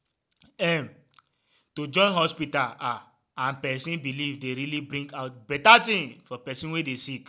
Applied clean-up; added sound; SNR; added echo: none; none; none; none.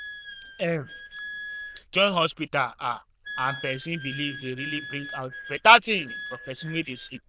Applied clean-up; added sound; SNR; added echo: neural diffusion model UNIVERSE++.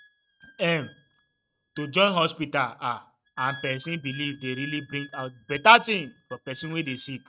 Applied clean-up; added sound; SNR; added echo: neural mask model RNNoise.